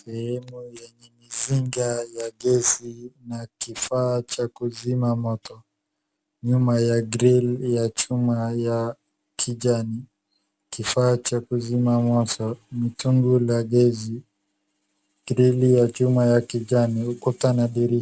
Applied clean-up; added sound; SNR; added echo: none; none; none; none.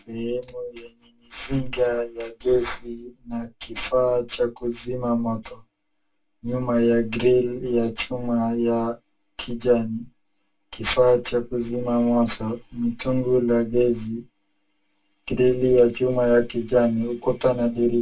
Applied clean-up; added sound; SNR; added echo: none; none; none; reverberation time 0.1 s.